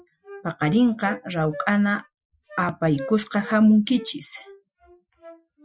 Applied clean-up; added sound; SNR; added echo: classical method Wiener filter.